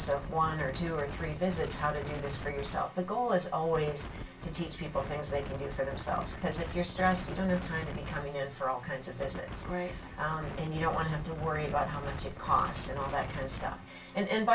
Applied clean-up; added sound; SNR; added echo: none; Wind; 11 dB; reverberation time 0.2 s.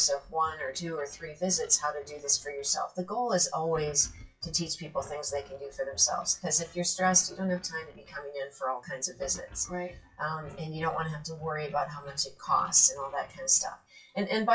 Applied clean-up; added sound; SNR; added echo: classical method WPE with log-MMSE.